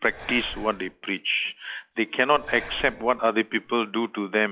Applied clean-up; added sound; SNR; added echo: classical method log-MMSE.